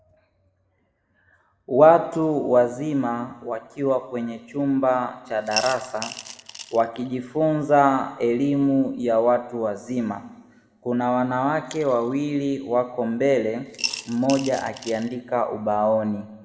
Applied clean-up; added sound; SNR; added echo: none; Coin (dropping) / Glass; 11 dB; reverberation time 1.2 s.